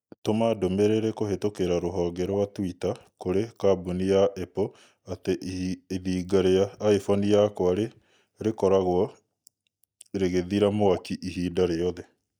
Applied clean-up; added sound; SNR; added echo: neural mask model DeepFilterNet 3.